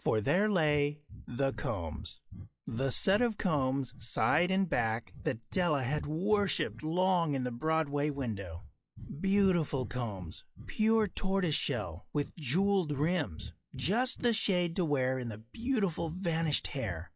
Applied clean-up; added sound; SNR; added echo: classical method log-MMSE.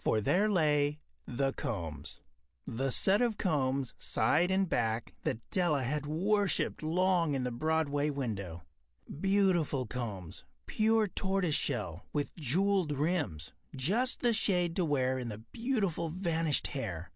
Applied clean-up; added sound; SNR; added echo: none; none; none; none.